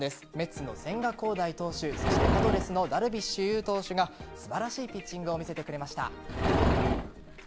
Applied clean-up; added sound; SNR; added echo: none; Livestock, farm animals, working animals; 0 dB; none.